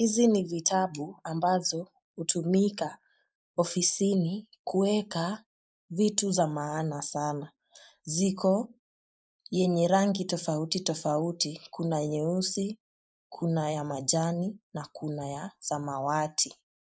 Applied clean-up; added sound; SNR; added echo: neural mask model Resemble Enhance denoiser.